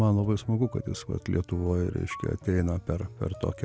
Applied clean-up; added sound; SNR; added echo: none; none; none; none.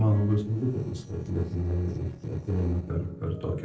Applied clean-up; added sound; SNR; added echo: neural separator model SepFormer DNS4.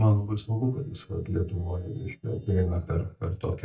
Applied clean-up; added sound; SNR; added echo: neural mask model DeepFilterNet 3.